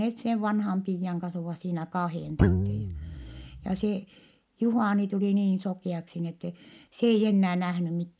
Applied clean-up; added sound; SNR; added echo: none; Guitar; -1 dB; none.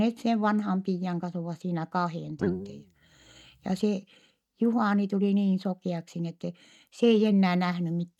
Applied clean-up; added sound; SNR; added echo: neural mask model DeepFilterNet 3.